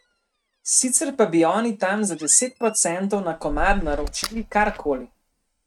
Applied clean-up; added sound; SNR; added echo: neural mask model RNNoise.